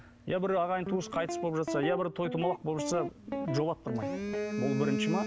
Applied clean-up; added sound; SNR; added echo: none; Guitar + Telephone; 3 dB; none.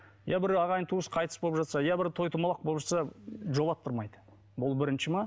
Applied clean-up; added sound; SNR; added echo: none; none; none; none.